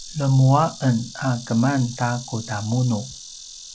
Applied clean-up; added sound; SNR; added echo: none; Insect; 17 dB; none.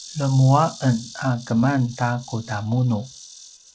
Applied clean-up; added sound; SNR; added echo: neural mask model RNNoise.